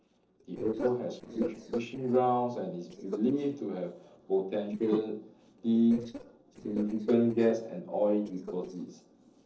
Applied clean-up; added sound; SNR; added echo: neural separator model SepFormer DNS4.